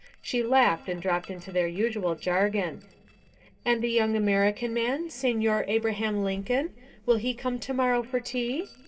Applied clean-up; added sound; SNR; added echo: neural separator model SepFormer DNS4.